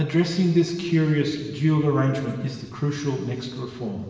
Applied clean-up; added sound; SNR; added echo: none; none; none; reverberation time 1.4 s.